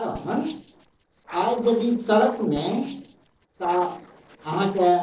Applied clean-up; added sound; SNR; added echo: neural separator model SepFormer DNS4.